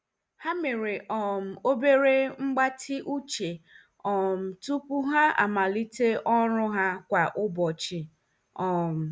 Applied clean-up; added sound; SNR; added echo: none; none; none; none.